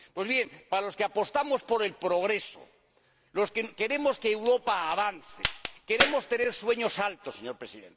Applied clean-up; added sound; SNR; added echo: none; Crack; 5 dB; none.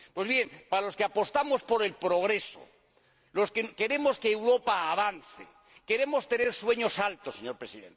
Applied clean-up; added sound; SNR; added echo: none; none; none; none.